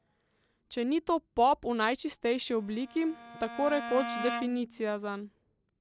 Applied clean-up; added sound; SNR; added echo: none; Bowed string instrument; 9 dB; none.